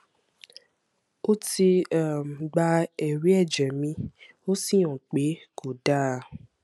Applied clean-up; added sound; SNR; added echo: none; none; none; none.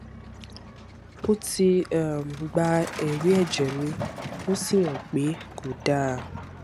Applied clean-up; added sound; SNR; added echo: none; Truck; 12 dB; none.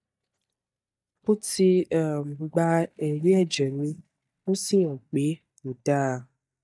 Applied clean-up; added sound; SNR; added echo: neural mask model DeepFilterNet 3.